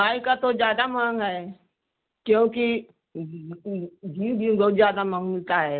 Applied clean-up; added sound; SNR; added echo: none; none; none; none.